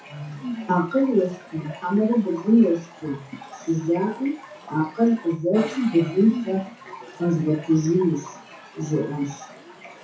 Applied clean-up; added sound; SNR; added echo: classical method WPE with log-MMSE.